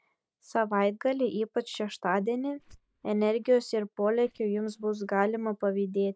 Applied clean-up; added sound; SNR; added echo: neural mask model DeepFilterNet 3.